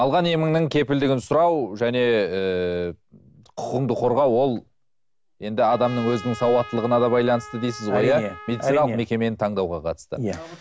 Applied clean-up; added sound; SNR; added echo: none; Trumpet; 17 dB; none.